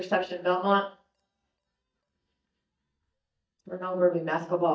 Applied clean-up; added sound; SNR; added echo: neural mask model DeepFilterNet 3.